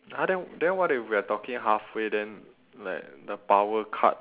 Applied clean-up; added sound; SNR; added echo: none; none; none; none.